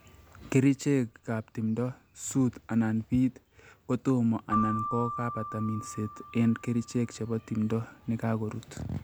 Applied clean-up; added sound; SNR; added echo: none; Keyboard (musical); 12 dB; none.